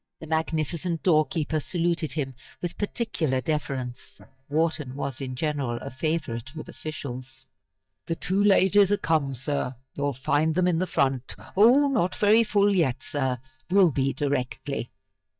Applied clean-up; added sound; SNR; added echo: neural mask model DeepFilterNet 3.